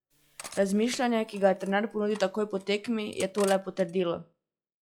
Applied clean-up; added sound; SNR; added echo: classical method log-MMSE.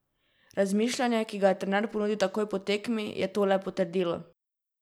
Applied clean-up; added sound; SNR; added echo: none; none; none; none.